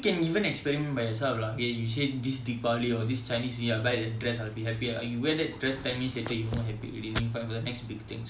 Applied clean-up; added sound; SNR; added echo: none; none; none; none.